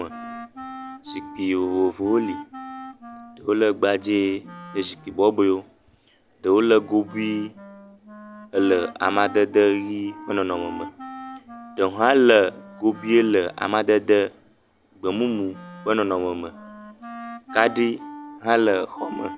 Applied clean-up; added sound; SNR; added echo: none; Wind instrument, woodwind instrument; 17 dB; none.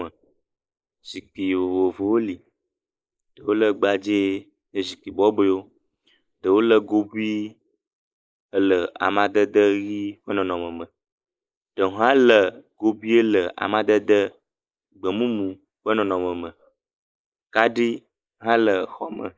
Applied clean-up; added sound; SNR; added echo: neural mask model Resemble Enhance denoiser.